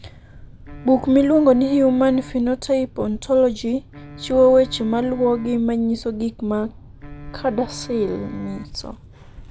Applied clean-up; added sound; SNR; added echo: none; Boat, Water vehicle + Wind instrument, woodwind instrument; 17 dB; none.